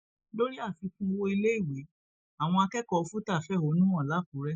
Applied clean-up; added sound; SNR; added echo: neural mask model Resemble Enhance denoiser.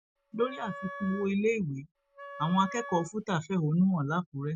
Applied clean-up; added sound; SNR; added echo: none; Wind instrument, woodwind instrument; 14 dB; none.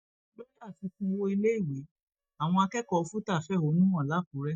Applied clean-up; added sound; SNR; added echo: neural mask model DeepFilterNet 3.